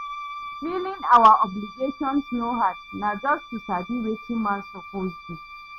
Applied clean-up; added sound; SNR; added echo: none; Wind instrument, woodwind instrument; 15 dB; none.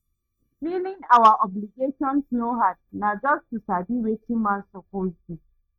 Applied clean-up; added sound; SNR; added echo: neural mask model DeepFilterNet 3.